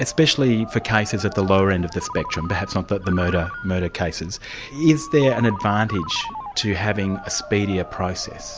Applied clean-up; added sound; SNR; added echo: none; Ringtone; 14 dB; none.